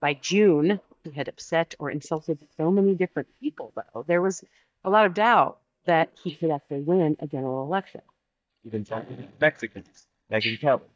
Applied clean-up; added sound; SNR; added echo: neural mask model DeepFilterNet 3.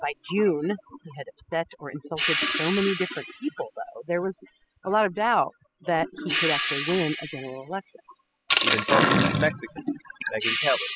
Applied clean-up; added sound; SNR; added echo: classical method spectral subtraction.